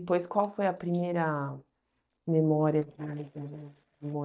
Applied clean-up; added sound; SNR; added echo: neural mask model DeepFilterNet 3.